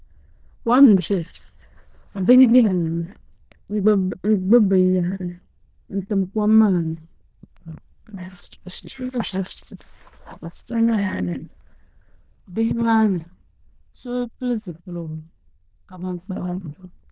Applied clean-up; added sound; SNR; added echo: neural diffusion model UNIVERSE++.